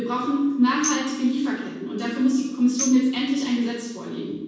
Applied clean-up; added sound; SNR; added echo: none; Tambourine; 12 dB; reverberation time 1.2 s.